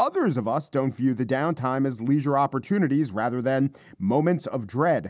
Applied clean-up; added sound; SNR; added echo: none; none; none; none.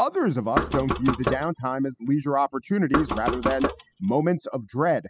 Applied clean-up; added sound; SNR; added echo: classical method spectral subtraction.